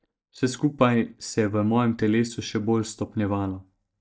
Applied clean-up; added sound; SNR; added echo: neural mask model DeepFilterNet 3.